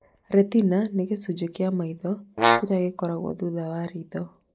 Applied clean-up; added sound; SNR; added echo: neural mask model Resemble Enhance denoiser.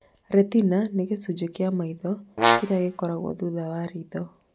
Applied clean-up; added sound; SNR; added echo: none; Brass instrument; -1 dB; none.